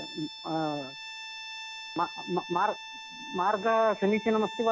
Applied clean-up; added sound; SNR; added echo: none; Bowed string instrument; 12 dB; none.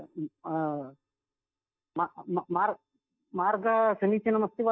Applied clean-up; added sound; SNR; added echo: neural mask model DeepFilterNet 3.